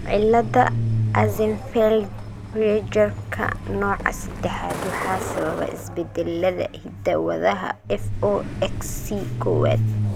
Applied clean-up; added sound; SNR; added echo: none; Truck; 4 dB; none.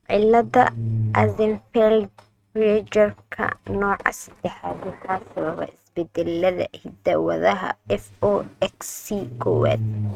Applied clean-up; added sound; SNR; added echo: neural mask model RNNoise.